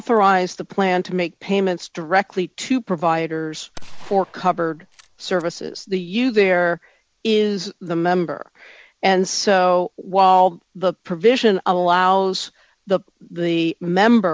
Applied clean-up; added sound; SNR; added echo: none; Gunshot, gunfire; 17 dB; none.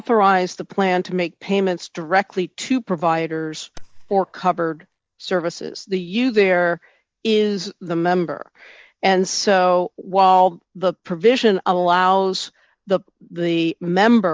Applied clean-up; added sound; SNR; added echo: neural mask model DeepFilterNet 3.